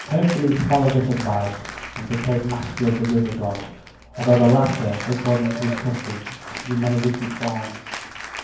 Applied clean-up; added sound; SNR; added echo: none; Applause / Cheering; 12 dB; reverberation time 0.9 s.